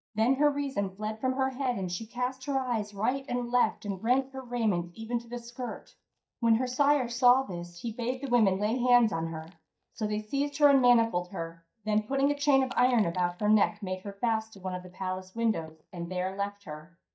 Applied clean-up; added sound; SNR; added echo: neural mask model DeepFilterNet 3.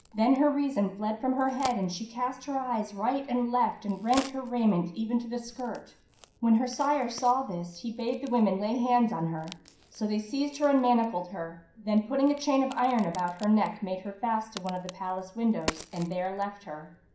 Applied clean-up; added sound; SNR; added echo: none; Crack; 19 dB; reverberation time 0.5 s.